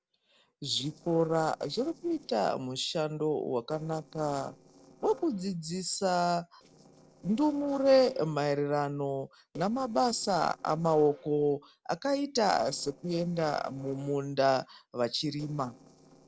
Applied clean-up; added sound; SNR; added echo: neural separator model SepFormer DNS4.